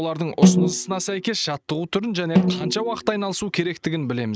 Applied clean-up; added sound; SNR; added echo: neural mask model RNNoise.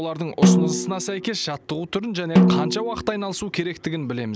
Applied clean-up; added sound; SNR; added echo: none; Snare drum; -4 dB; none.